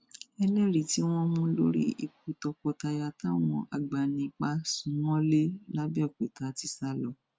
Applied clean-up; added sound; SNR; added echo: none; none; none; none.